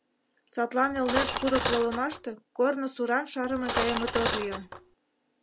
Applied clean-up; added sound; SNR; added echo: none; Cutlery, silverware; 3 dB; none.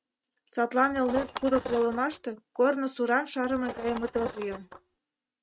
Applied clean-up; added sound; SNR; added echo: neural mask model RNNoise.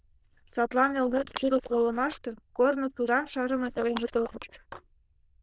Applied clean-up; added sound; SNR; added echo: neural diffusion model UNIVERSE++.